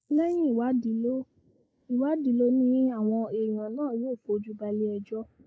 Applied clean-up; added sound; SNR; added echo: neural mask model Resemble Enhance denoiser.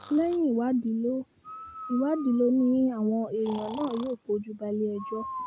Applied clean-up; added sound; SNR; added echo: none; Breathing; 16 dB; none.